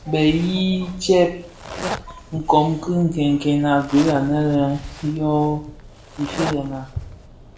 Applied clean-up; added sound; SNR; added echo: none; Zipper (clothing); 14 dB; reverberation time 0.5 s.